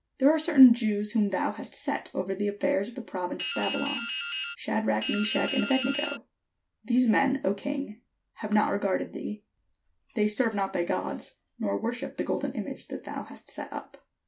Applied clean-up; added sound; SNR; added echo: none; Drip; 6 dB; none.